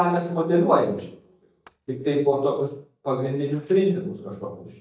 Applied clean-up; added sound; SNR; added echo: neural mask model DeepFilterNet 3.